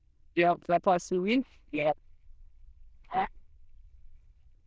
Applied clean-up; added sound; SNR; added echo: neural diffusion model UNIVERSE++.